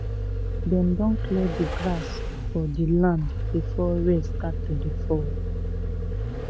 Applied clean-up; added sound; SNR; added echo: none; Vehicle; 1 dB; none.